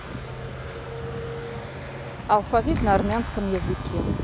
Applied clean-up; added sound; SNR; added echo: none; Clapping; 12 dB; none.